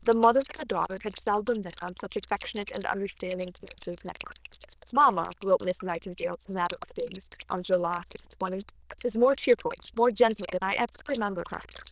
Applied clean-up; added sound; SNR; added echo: neural diffusion model UNIVERSE++.